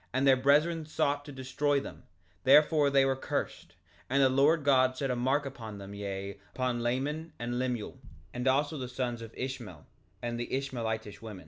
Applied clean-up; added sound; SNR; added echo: none; none; none; none.